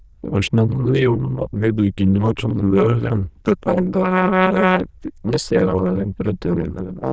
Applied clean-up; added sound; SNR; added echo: neural diffusion model UNIVERSE++.